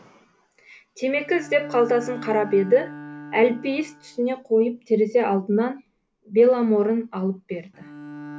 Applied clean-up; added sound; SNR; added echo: none; Bowed string instrument; 18 dB; none.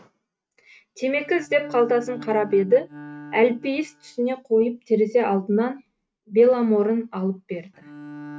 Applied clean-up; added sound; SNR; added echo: neural mask model RNNoise.